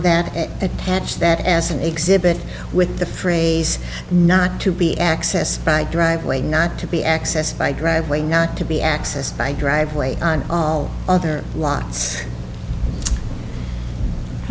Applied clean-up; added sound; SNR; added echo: none; none; none; none.